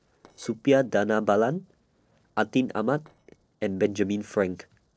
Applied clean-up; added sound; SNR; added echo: neural separator model SepFormer DNS4.